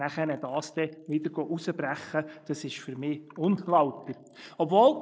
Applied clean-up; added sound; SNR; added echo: neural mask model Resemble Enhance denoiser.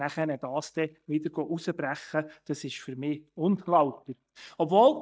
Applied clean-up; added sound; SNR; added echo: neural mask model DeepFilterNet 3.